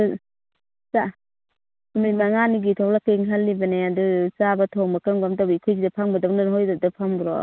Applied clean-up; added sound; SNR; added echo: none; none; none; none.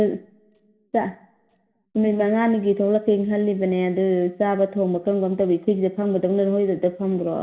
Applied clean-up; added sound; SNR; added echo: none; none; none; reverberation time 0.6 s.